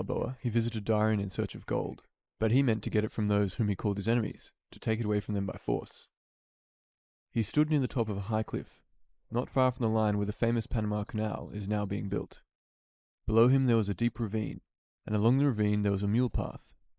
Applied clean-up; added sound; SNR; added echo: neural mask model Resemble Enhance denoiser.